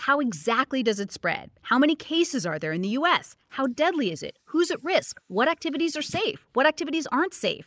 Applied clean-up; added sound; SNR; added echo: neural mask model Resemble Enhance denoiser.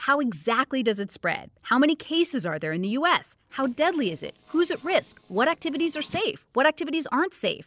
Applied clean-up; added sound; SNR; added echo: neural separator model SepFormer DNS4.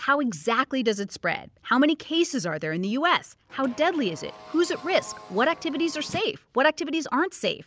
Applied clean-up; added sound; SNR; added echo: none; Car; 18 dB; none.